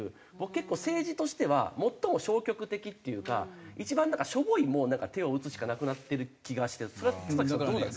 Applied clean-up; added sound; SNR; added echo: none; none; none; none.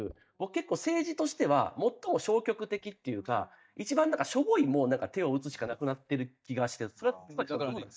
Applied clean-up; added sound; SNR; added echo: neural mask model DeepFilterNet 3.